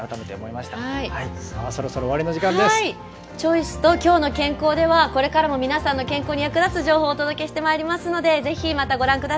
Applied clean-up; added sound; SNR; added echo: none; none; none; none.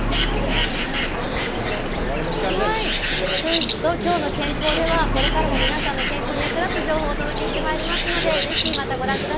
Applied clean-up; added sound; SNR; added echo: none; Bird; -4 dB; none.